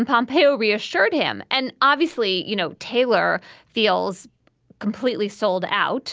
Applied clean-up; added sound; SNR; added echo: none; none; none; none.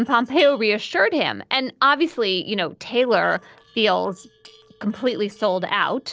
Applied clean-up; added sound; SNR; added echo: neural separator model SepFormer DNS4.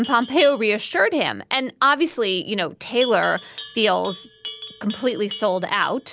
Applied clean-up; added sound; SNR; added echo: none; Livestock, farm animals, working animals; 15 dB; none.